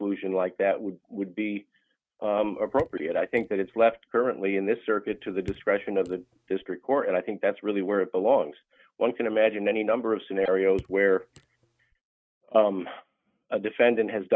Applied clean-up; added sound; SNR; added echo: neural mask model RNNoise.